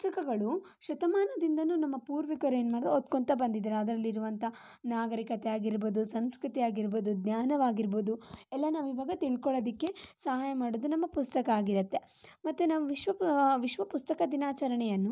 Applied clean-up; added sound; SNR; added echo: none; none; none; none.